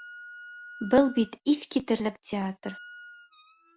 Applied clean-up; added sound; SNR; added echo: none; Wind instrument, woodwind instrument; 19 dB; none.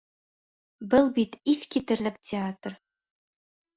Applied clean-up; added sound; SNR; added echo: neural mask model DeepFilterNet 3.